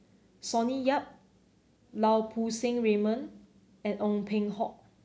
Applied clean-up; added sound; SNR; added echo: none; none; none; none.